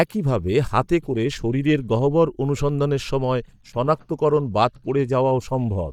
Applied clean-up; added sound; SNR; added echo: neural mask model DeepFilterNet 3.